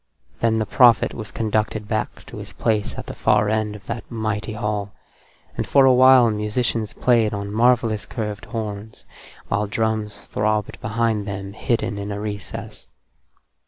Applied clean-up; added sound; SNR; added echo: none; none; none; none.